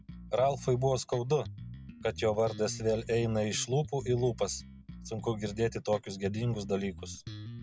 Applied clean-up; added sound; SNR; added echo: none; Bass guitar; 13 dB; none.